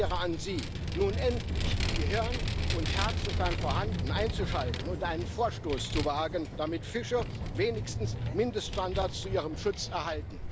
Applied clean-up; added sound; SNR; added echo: none; Vehicle; -1 dB; none.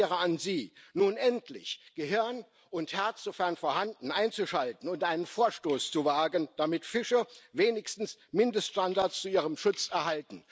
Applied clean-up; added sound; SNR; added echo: none; none; none; none.